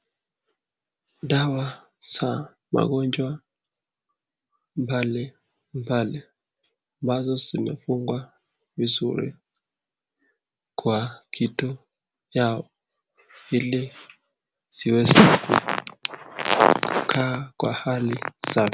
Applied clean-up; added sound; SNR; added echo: none; none; none; none.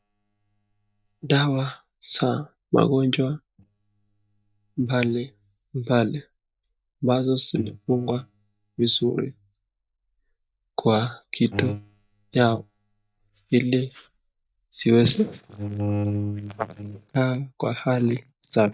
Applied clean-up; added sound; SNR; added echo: neural mask model DeepFilterNet 3.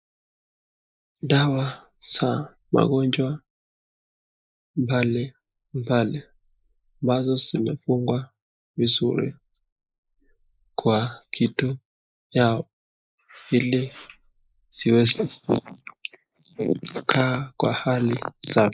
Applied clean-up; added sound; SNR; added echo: neural mask model Resemble Enhance denoiser.